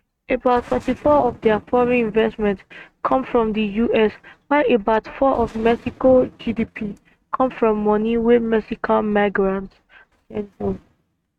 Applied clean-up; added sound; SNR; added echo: neural mask model RNNoise.